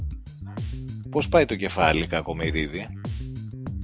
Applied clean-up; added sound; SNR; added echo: none; Bass guitar; 6 dB; none.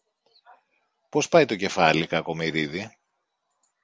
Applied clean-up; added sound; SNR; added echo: none; none; none; none.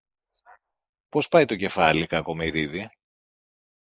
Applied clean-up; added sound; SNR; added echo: neural mask model Resemble Enhance denoiser.